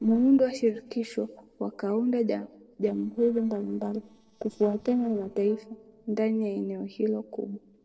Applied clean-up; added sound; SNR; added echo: neural separator model SepFormer DNS4.